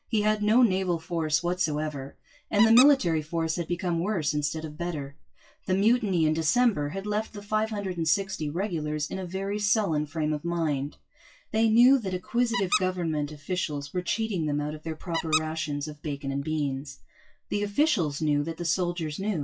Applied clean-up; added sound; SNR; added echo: classical method WPE with log-MMSE.